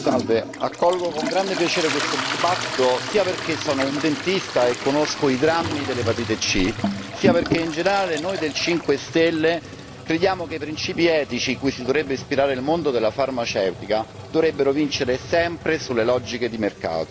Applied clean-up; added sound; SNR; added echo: none; Toilet flush; 8 dB; none.